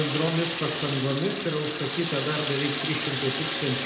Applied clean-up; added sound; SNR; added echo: none; Water tap, faucet; -3 dB; reverberation time 0.8 s.